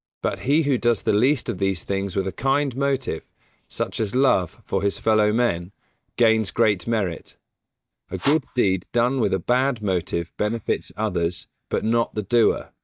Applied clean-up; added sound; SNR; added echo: neural mask model DeepFilterNet 3.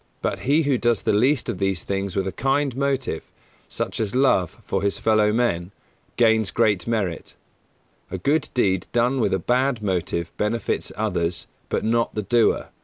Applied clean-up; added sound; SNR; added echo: none; none; none; none.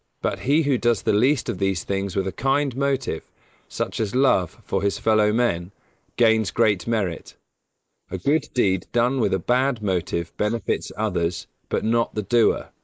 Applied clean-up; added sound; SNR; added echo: neural mask model Resemble Enhance denoiser.